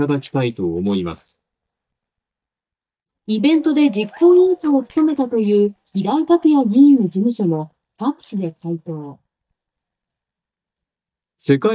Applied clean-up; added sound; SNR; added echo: neural mask model DeepFilterNet 3.